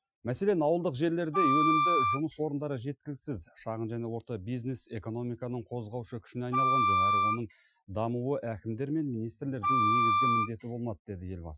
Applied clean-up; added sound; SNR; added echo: classical method Wiener filter.